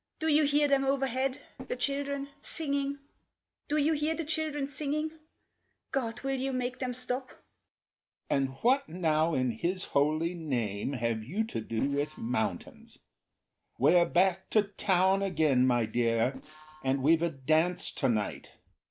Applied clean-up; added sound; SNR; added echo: neural separator model SepFormer DNS4.